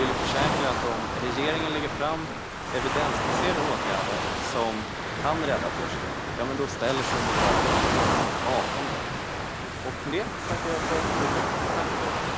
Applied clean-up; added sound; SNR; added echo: none; Waves, surf; -4 dB; none.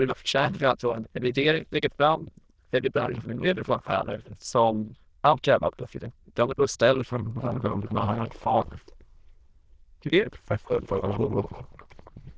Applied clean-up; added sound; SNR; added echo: neural diffusion model UNIVERSE++.